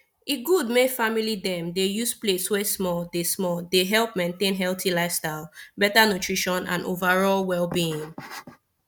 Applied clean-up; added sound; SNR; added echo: none; none; none; none.